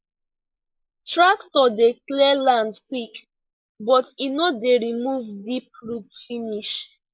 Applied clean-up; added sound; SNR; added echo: neural mask model Resemble Enhance denoiser.